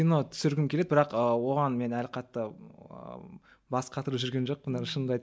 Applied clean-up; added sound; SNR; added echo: none; none; none; none.